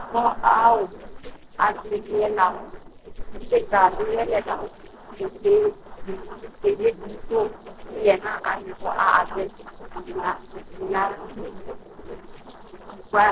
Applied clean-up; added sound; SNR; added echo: neural separator model SepFormer DNS4.